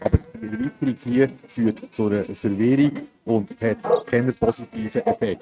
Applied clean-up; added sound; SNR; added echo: neural mask model RNNoise.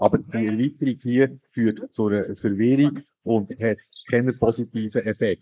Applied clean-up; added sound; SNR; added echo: neural mask model Resemble Enhance denoiser.